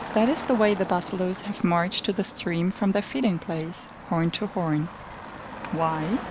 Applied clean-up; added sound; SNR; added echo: none; Motor vehicle (road); 12 dB; none.